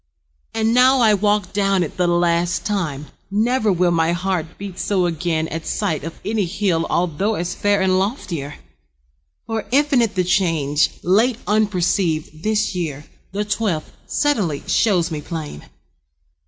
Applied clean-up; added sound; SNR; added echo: none; none; none; none.